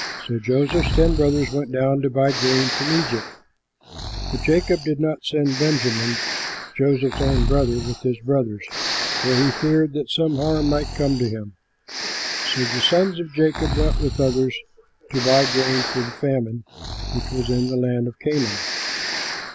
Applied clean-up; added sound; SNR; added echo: none; Breathing; 5 dB; none.